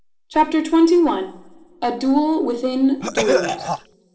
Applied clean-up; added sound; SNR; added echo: none; Cough; 3 dB; reverberation time 1.2 s.